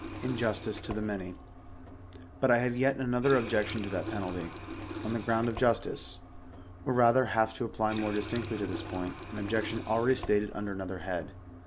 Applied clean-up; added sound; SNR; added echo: none; Water tap, faucet; 10 dB; none.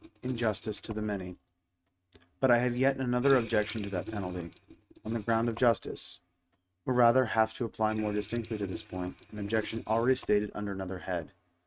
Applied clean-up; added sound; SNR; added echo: neural mask model RNNoise.